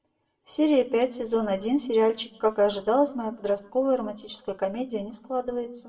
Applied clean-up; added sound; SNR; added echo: none; none; none; reverberation time 0.7 s.